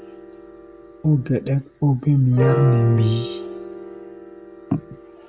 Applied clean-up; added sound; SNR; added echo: none; Piano; 9 dB; none.